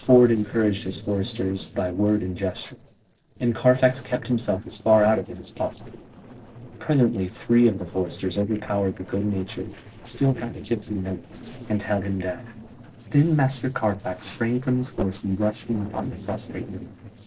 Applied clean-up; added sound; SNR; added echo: neural separator model SepFormer DNS4.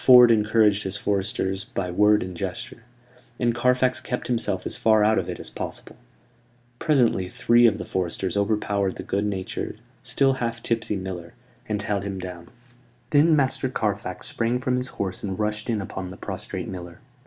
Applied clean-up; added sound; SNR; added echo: none; none; none; none.